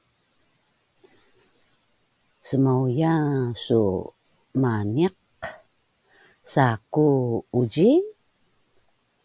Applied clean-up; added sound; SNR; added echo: none; none; none; none.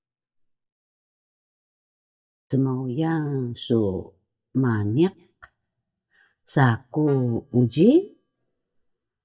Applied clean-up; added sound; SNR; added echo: neural mask model DeepFilterNet 3.